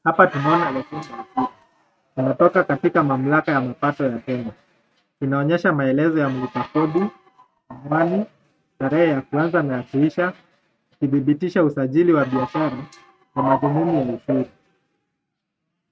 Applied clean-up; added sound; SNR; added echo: neural mask model RNNoise.